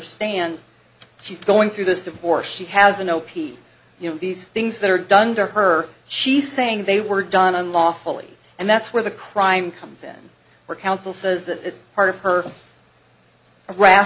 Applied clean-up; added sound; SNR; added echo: none; none; none; none.